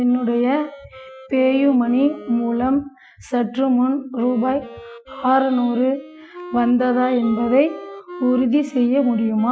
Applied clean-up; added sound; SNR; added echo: classical method Wiener filter.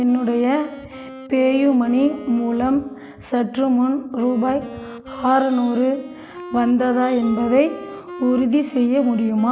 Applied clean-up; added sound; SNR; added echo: none; Wind instrument, woodwind instrument; 17 dB; none.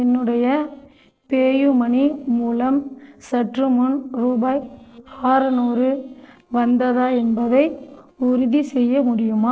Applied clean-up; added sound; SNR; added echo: neural separator model SepFormer DNS4.